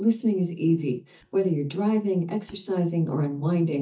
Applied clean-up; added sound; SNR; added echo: neural mask model DeepFilterNet 3.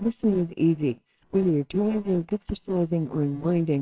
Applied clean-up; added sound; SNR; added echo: neural separator model SepFormer WHAMR!.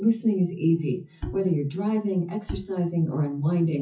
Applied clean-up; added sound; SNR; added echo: classical method WPE with log-MMSE.